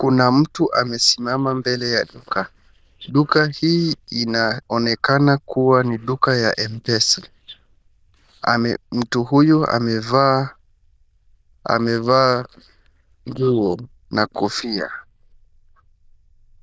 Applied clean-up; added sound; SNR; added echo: neural diffusion model UNIVERSE++.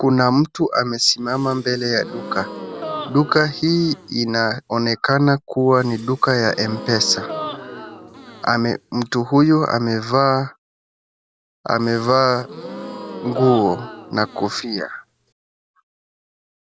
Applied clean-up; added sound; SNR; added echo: none; Gasp; 14 dB; none.